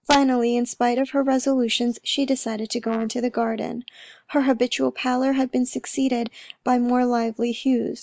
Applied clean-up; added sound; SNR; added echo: neural mask model Resemble Enhance denoiser.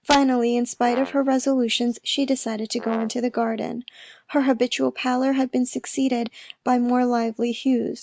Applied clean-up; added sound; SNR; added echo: neural mask model RNNoise.